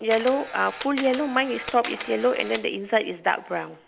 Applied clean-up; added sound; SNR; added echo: none; Camera; 12 dB; none.